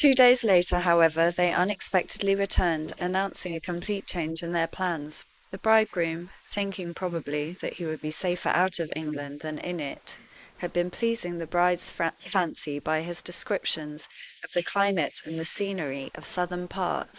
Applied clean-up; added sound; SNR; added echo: neural mask model Resemble Enhance denoiser.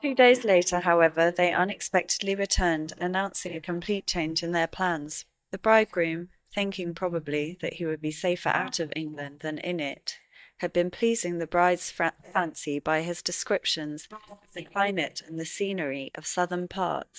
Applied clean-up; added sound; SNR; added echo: neural mask model DeepFilterNet 3.